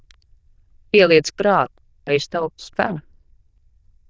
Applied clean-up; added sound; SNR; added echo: neural diffusion model UNIVERSE++.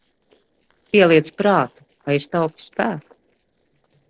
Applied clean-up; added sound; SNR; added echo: neural separator model SepFormer DNS4.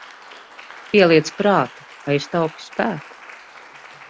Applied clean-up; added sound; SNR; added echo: none; Applause; 19 dB; none.